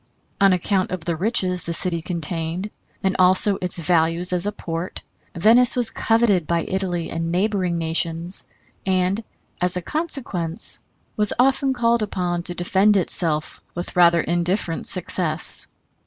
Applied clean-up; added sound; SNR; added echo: none; none; none; none.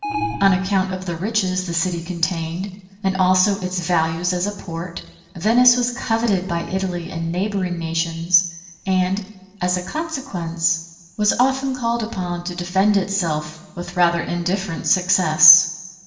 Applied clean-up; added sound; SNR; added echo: none; Alarm; 7 dB; reverberation time 1.1 s.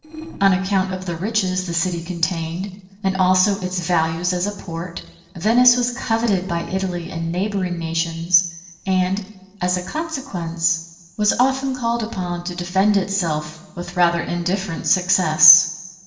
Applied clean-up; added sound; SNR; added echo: neural separator model SepFormer DNS4.